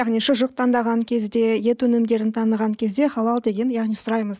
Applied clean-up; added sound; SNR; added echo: none; none; none; none.